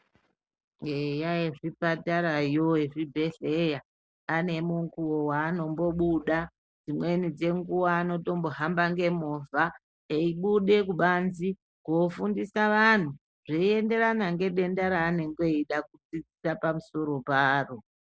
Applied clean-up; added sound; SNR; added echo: none; none; none; none.